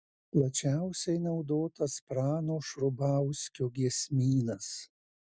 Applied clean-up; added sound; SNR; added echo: none; none; none; none.